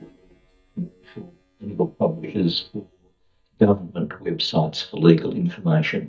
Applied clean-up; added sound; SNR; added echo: neural mask model DeepFilterNet 3.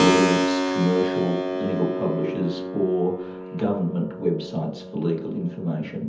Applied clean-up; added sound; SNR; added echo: none; Keyboard (musical); 2 dB; reverberation time 0.7 s.